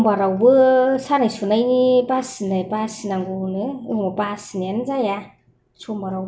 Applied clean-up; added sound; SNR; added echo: none; none; none; none.